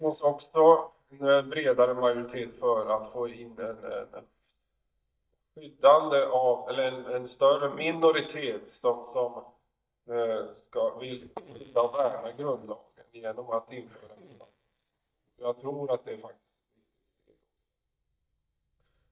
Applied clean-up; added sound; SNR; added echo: neural mask model DeepFilterNet 3.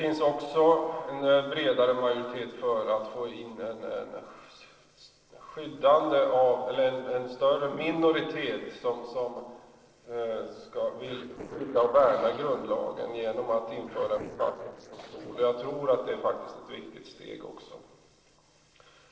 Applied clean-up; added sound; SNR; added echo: neural separator model SepFormer DNS4.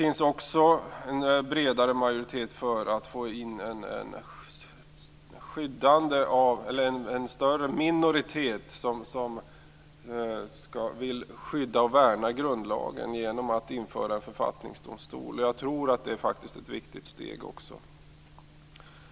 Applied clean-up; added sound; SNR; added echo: none; none; none; none.